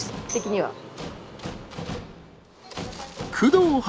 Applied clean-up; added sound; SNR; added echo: none; Tambourine; 16 dB; none.